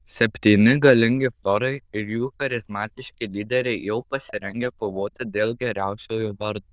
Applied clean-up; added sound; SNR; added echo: neural diffusion model UNIVERSE++.